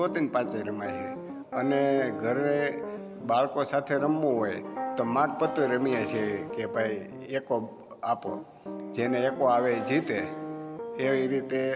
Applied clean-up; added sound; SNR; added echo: none; Piano; 9 dB; none.